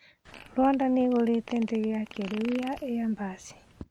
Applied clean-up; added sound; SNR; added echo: none; Fart; 19 dB; none.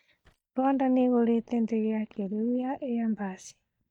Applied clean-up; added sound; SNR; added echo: neural mask model DeepFilterNet 3.